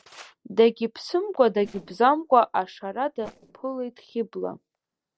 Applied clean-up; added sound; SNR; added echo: neural separator model SepFormer DNS4.